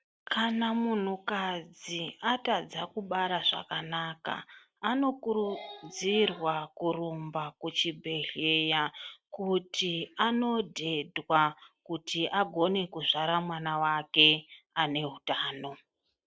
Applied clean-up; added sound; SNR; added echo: none; none; none; none.